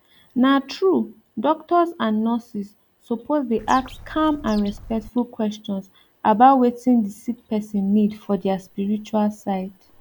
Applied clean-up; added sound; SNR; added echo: none; Bird; 17 dB; none.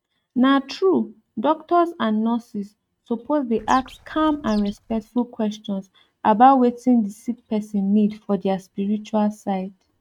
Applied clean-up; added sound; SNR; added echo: neural mask model RNNoise.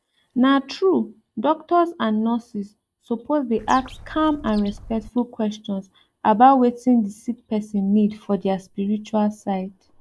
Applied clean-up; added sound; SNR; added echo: neural mask model DeepFilterNet 3.